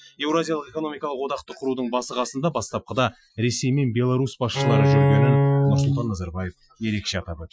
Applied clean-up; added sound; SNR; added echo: classical method Wiener filter.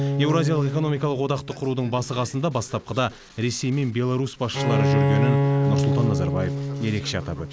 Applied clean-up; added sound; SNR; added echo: none; Bowed string instrument; 0 dB; none.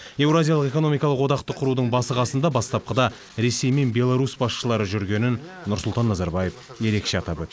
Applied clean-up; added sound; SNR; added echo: none; none; none; none.